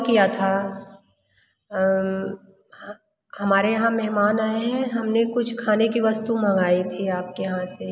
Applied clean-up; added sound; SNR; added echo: none; none; none; none.